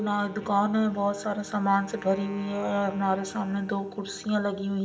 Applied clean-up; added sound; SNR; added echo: none; Wind instrument, woodwind instrument; 19 dB; reverberation time 1.6 s.